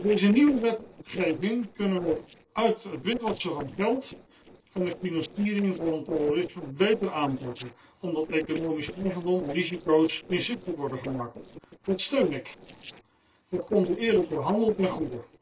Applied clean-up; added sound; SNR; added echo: neural separator model SepFormer DNS4.